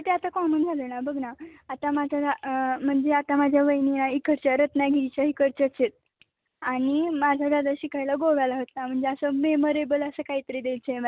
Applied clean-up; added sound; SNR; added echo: none; none; none; none.